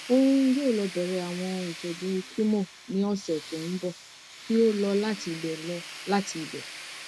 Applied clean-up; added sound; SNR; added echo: none; Tools; 14 dB; none.